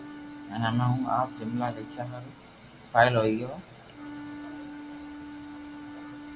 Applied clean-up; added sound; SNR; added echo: none; Wind instrument, woodwind instrument; 13 dB; reverberation time 1.2 s.